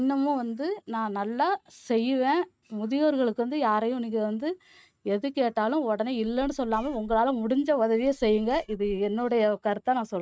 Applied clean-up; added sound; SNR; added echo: neural mask model RNNoise.